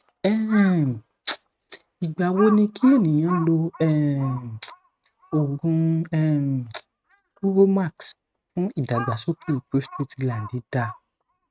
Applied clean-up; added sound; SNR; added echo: neural mask model RNNoise.